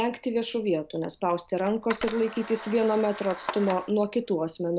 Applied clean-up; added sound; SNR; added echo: none; Camera; 14 dB; none.